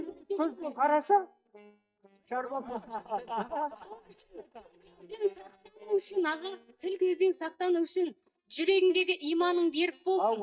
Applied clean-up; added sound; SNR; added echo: neural mask model DeepFilterNet 3.